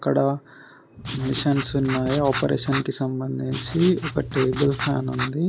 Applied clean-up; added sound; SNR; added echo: none; Writing; 8 dB; none.